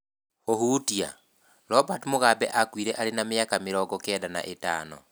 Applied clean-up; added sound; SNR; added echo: none; none; none; none.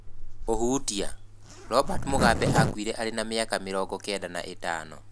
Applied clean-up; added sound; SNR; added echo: none; Zipper (clothing); 2 dB; none.